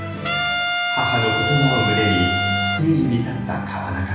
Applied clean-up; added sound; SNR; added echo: none; Trumpet; 0 dB; reverberation time 0.9 s.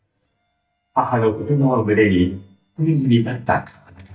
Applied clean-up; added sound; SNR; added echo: neural mask model DeepFilterNet 3.